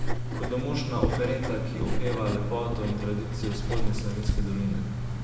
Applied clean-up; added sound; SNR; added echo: none; Writing; -3 dB; reverberation time 2.0 s.